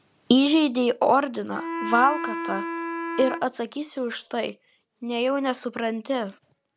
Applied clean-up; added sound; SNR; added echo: none; Wind instrument, woodwind instrument; 8 dB; none.